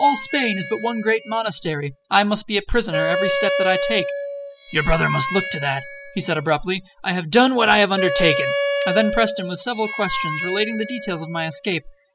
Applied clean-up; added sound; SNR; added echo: classical method spectral subtraction.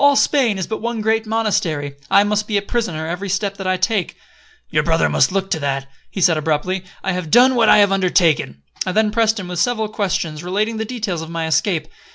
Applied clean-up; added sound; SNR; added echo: none; none; none; none.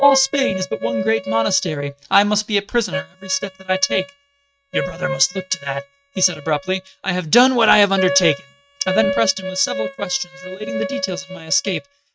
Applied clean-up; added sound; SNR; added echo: neural mask model RNNoise.